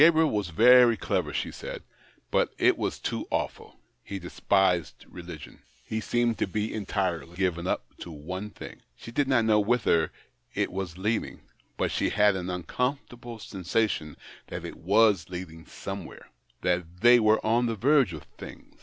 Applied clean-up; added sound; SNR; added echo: none; none; none; none.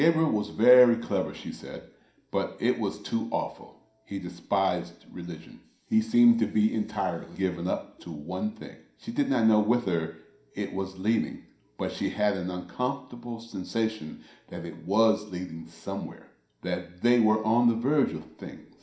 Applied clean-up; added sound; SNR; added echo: none; none; none; reverberation time 0.5 s.